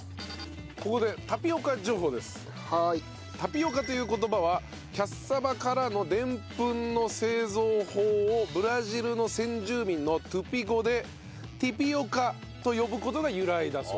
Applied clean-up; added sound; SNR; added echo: none; none; none; none.